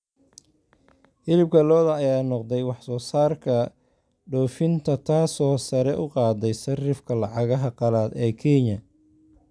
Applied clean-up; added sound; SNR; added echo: none; none; none; none.